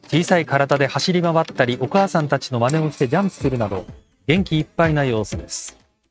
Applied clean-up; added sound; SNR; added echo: neural mask model RNNoise.